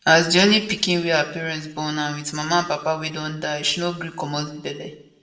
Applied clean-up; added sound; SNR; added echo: none; none; none; reverberation time 0.7 s.